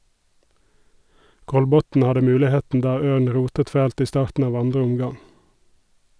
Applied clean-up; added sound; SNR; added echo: none; none; none; none.